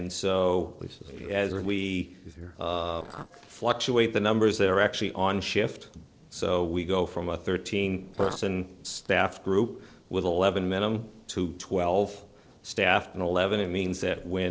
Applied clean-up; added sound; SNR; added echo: neural separator model SepFormer DNS4.